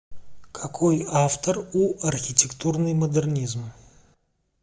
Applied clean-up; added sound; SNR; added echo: none; none; none; none.